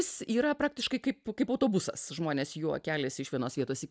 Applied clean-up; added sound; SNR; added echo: none; none; none; none.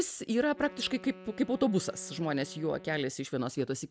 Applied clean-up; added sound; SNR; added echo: none; Wind instrument, woodwind instrument; 19 dB; none.